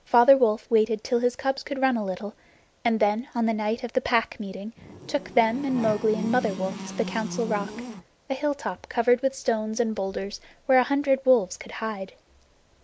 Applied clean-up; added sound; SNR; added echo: none; Buzz; 10 dB; none.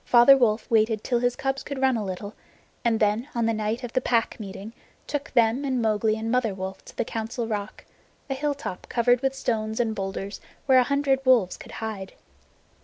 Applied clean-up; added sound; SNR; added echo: none; none; none; none.